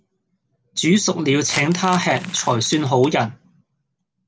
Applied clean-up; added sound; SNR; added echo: none; Crumpling, crinkling; 14 dB; none.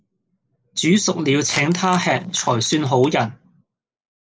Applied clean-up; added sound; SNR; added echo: neural mask model Resemble Enhance denoiser.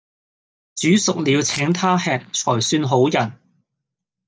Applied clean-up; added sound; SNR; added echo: neural mask model DeepFilterNet 3.